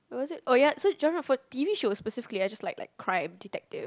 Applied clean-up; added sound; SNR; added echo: none; none; none; none.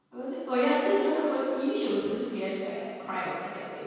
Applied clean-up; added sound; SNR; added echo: none; none; none; reverberation time 2.1 s.